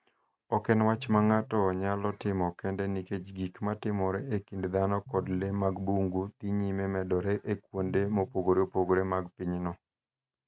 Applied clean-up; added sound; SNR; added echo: neural mask model RNNoise.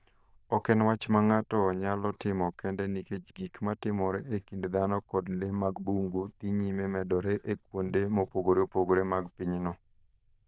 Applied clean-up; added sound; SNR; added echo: neural diffusion model UNIVERSE++.